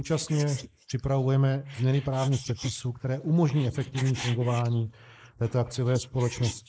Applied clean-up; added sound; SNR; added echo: neural mask model Resemble Enhance denoiser.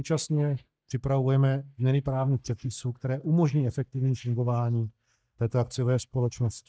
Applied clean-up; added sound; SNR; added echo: neural mask model DeepFilterNet 3.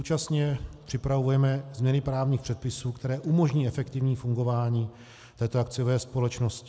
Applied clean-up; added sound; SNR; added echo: none; none; none; none.